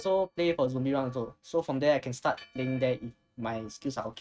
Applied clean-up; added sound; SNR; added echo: neural mask model RNNoise.